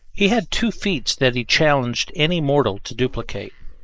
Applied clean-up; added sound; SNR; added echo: neural mask model Resemble Enhance denoiser.